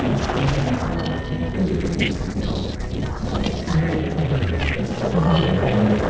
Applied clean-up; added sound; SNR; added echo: neural separator model SepFormer DNS4.